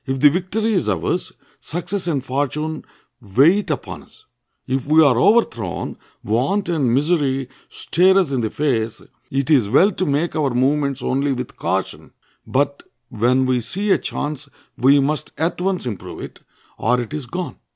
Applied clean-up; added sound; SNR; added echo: none; none; none; none.